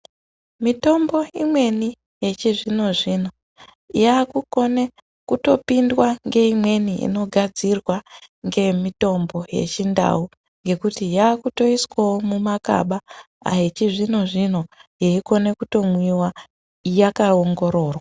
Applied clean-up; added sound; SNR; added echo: none; none; none; none.